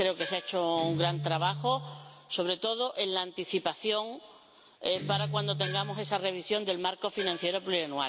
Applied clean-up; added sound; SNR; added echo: none; Gong + Guitar; 8 dB; none.